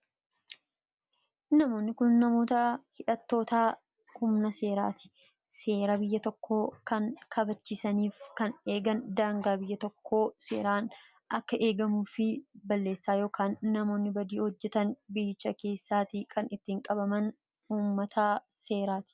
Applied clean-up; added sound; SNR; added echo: none; none; none; none.